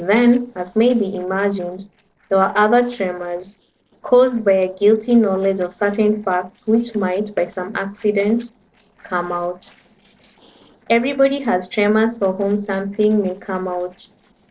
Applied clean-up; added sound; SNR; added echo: neural separator model SepFormer DNS4.